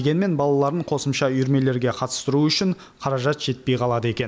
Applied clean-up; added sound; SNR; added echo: none; none; none; none.